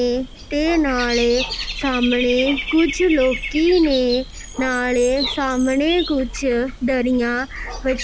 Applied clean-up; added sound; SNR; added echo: none; Bird / Dog; 9 dB; none.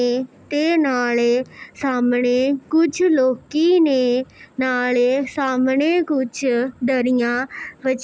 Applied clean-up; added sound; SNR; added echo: none; none; none; none.